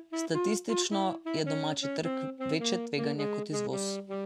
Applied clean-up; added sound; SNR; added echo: none; Wind instrument, woodwind instrument; 0 dB; none.